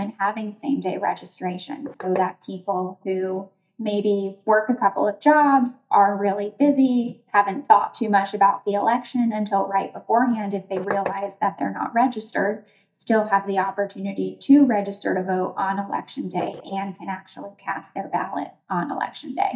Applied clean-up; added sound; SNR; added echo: neural mask model DeepFilterNet 3.